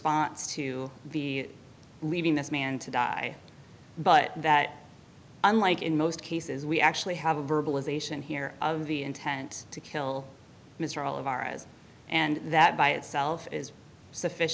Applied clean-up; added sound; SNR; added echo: none; none; none; none.